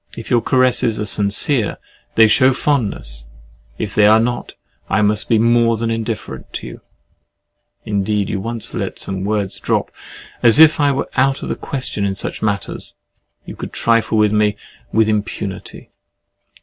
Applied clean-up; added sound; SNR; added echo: none; none; none; none.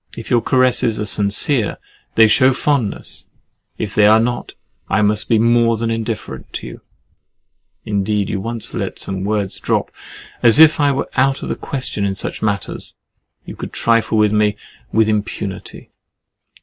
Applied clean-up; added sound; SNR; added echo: neural mask model Resemble Enhance denoiser.